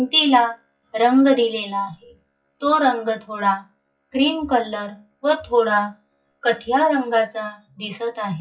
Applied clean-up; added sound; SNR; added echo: classical method WPE with log-MMSE.